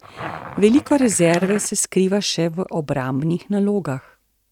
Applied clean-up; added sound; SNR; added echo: neural mask model RNNoise.